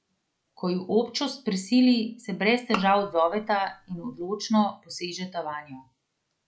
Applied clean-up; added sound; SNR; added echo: none; Bowed string instrument; 12 dB; none.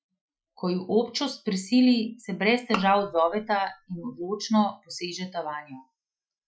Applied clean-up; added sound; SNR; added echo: classical method Wiener filter.